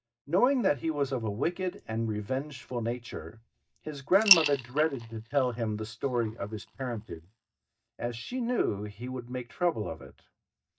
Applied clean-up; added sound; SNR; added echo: neural mask model DeepFilterNet 3.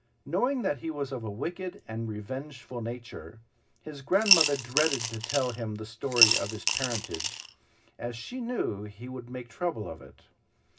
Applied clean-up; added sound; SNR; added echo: none; Coin (dropping) / Glass; -4 dB; reverberation time 0.4 s.